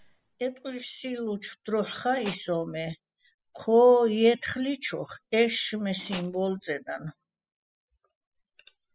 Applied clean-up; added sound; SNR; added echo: classical method spectral subtraction.